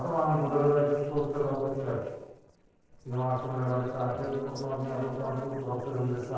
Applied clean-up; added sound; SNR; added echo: neural separator model SepFormer DNS4.